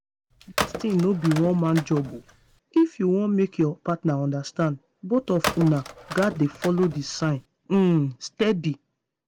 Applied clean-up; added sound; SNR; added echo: none; Telephone; 10 dB; none.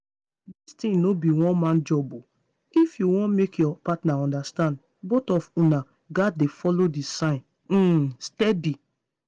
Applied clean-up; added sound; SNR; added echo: none; none; none; none.